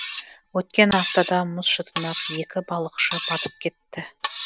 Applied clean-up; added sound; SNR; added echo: none; Cutlery, silverware; 8 dB; none.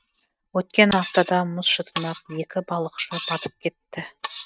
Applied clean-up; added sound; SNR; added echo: neural mask model RNNoise.